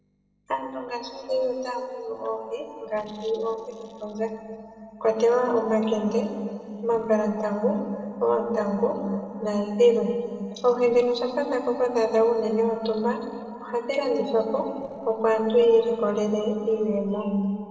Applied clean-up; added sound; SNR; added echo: neural separator model SepFormer DNS4.